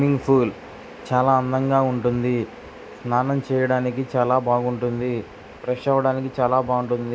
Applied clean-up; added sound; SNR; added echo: none; none; none; none.